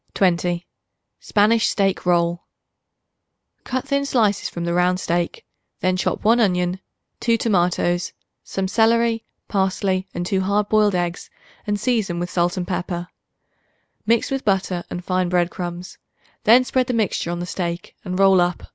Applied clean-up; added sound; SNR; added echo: none; none; none; none.